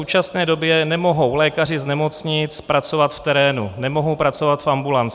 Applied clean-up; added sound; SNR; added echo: none; none; none; none.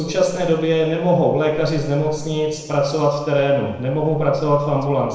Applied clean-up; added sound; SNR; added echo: neural separator model SepFormer DNS4.